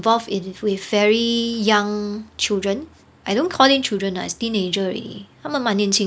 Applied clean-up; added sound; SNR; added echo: none; none; none; none.